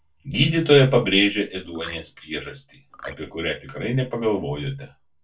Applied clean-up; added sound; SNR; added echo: none; Marimba, xylophone; 16 dB; reverberation time 0.2 s.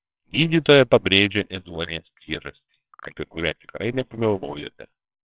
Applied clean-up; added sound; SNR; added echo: neural separator model SepFormer WHAMR!.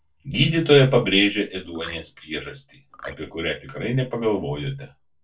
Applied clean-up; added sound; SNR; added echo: neural separator model SepFormer DNS4.